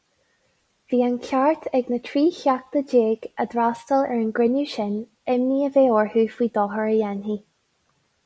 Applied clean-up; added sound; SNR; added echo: none; none; none; none.